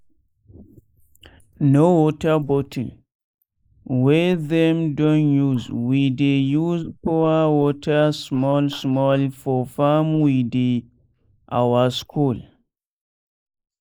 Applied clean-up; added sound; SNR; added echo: neural mask model Resemble Enhance denoiser.